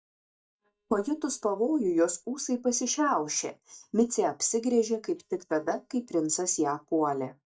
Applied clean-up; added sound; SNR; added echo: neural mask model DeepFilterNet 3.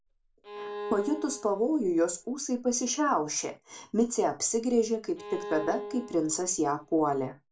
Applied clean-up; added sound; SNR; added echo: none; Bowed string instrument; 12 dB; reverberation time 0.2 s.